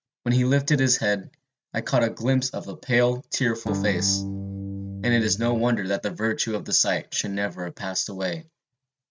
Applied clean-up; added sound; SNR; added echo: neural mask model RNNoise.